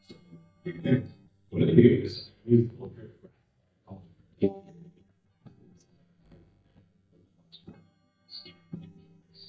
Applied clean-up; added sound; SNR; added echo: neural mask model DeepFilterNet 3.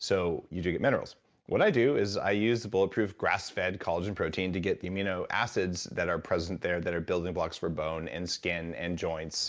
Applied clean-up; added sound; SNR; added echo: none; none; none; none.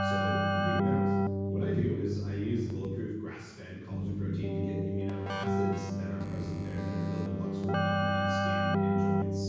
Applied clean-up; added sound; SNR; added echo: none; Keyboard (musical); -5 dB; reverberation time 1.2 s.